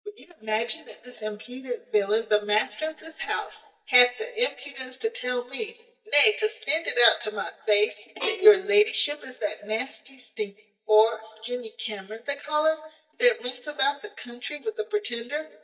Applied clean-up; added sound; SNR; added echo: neural mask model DeepFilterNet 3.